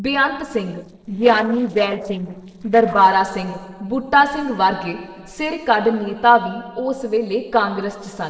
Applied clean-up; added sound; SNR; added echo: neural separator model SepFormer DNS4.